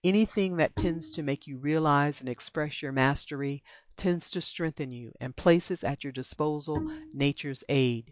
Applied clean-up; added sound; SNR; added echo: classical method log-MMSE.